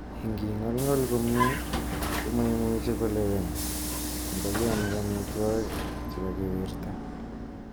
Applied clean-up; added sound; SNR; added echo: none; Vehicle; 2 dB; none.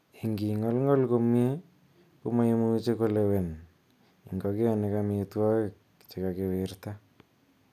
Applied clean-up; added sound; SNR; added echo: none; none; none; none.